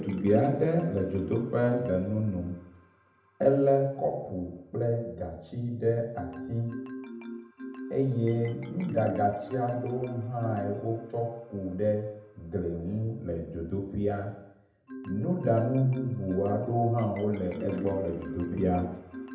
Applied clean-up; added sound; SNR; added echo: none; Marimba, xylophone; 13 dB; reverberation time 0.8 s.